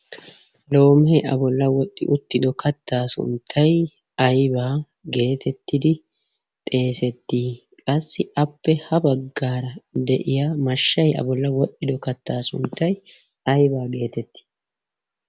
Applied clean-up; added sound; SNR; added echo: none; none; none; none.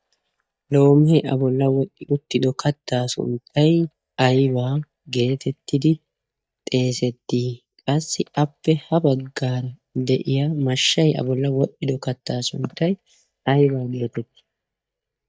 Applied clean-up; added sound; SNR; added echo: neural mask model DeepFilterNet 3.